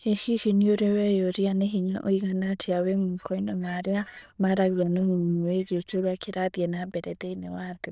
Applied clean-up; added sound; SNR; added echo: neural diffusion model UNIVERSE++.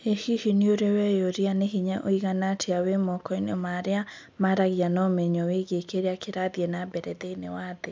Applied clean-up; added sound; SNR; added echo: none; none; none; none.